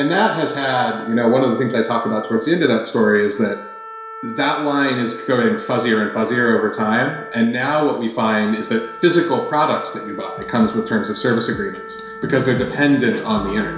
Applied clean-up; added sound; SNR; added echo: none; Wind instrument, woodwind instrument; 15 dB; reverberation time 0.7 s.